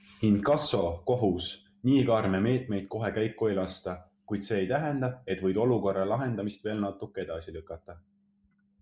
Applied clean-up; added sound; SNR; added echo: none; none; none; none.